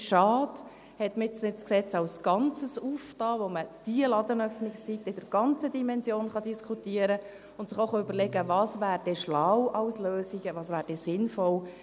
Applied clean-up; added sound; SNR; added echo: none; none; none; none.